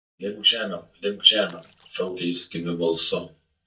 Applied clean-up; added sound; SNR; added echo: neural mask model DeepFilterNet 3.